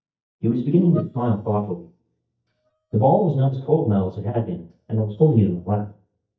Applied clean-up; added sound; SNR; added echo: neural mask model DeepFilterNet 3.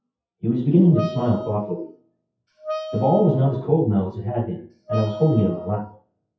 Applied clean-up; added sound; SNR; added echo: classical method WPE with log-MMSE.